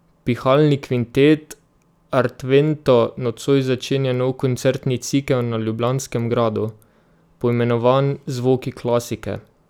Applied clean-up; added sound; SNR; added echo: none; none; none; none.